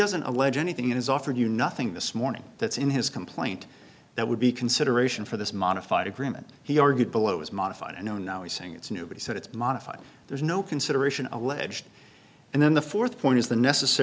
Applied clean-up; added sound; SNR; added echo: none; none; none; none.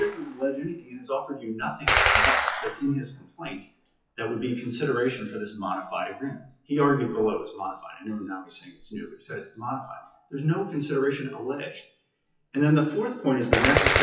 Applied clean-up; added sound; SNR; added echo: classical method WPE with log-MMSE.